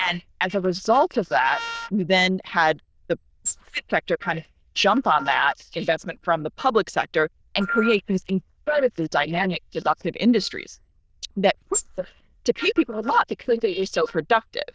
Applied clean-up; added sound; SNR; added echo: neural diffusion model UNIVERSE++.